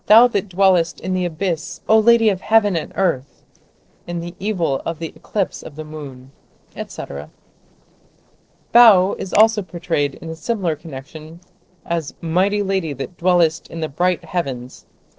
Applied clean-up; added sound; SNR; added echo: neural separator model SepFormer DNS4.